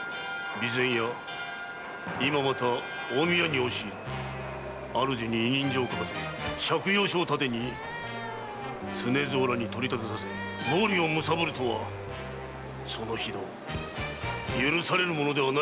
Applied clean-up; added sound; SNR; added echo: none; Chatter / Subway, metro, underground + Cat; 11 dB; none.